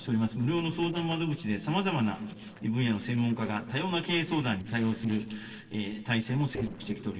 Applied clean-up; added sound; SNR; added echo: neural separator model SepFormer DNS4.